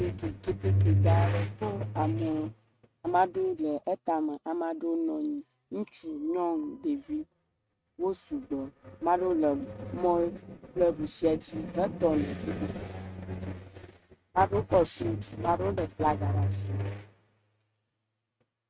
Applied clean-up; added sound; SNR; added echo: neural mask model RNNoise.